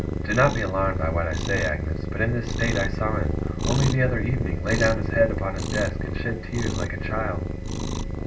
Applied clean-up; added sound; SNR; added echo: none; Cat; 2 dB; reverberation time 0.2 s.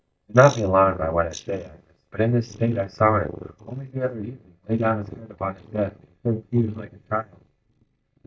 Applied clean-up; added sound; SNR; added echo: neural mask model DeepFilterNet 3.